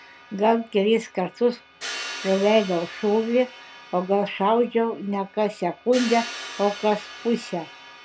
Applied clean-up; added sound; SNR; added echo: none; Crash cymbal; 15 dB; none.